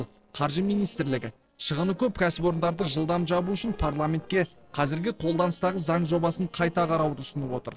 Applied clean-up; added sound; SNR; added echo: neural separator model SepFormer DNS4.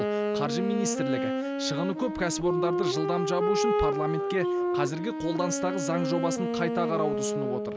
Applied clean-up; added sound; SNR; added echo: none; Wind instrument, woodwind instrument; -2 dB; none.